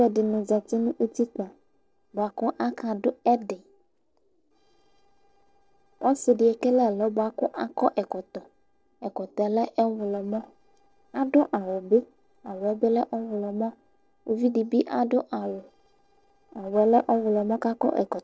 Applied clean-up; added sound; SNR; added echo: neural separator model SepFormer DNS4.